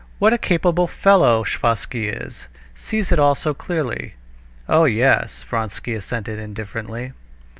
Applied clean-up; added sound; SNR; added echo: none; none; none; none.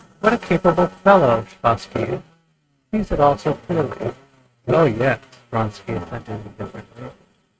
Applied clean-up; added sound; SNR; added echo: neural mask model RNNoise.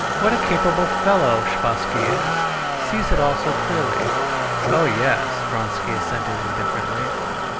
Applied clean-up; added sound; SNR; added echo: none; Motor vehicle (road); -2 dB; none.